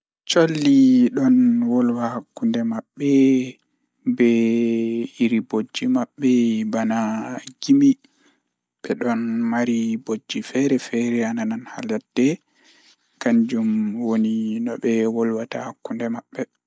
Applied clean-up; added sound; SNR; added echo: none; none; none; none.